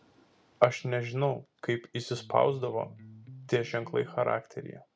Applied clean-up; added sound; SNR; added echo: none; Electric guitar; 19 dB; none.